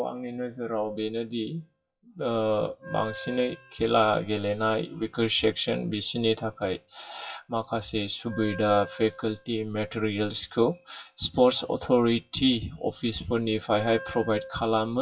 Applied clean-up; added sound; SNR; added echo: classical method WPE with log-MMSE.